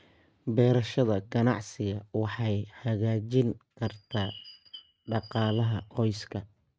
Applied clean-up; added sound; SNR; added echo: neural mask model RNNoise.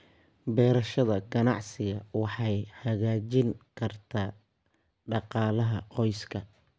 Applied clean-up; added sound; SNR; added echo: none; none; none; none.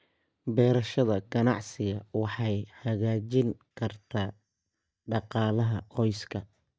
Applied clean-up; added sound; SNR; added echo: neural mask model DeepFilterNet 3.